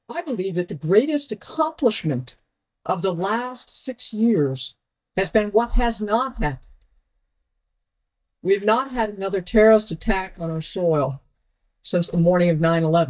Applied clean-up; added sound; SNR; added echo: neural mask model DeepFilterNet 3.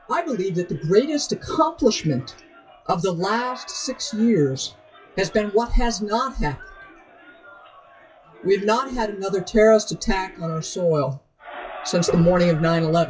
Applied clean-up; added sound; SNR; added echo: classical method WPE with log-MMSE.